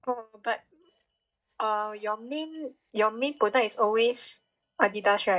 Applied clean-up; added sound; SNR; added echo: neural mask model DeepFilterNet 3.